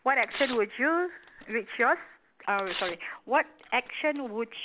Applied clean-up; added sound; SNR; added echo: none; Tearing; 15 dB; none.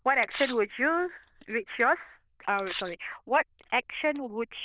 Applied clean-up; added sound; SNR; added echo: neural diffusion model UNIVERSE++.